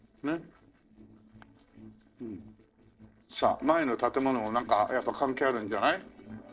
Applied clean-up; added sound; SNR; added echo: neural separator model SepFormer DNS4.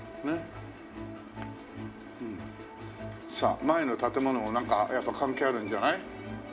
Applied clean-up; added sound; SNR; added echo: none; Rattle (instrument); 14 dB; reverberation time 2.6 s.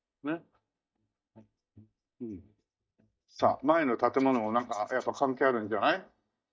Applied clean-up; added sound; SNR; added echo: neural mask model DeepFilterNet 3.